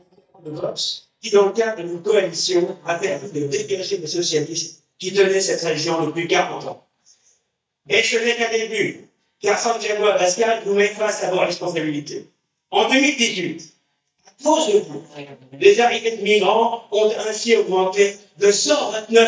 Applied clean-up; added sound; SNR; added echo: neural mask model DeepFilterNet 3.